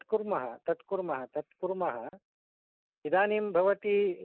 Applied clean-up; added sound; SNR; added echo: neural mask model Resemble Enhance denoiser.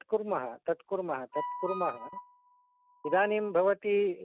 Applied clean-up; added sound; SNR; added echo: neural mask model RNNoise.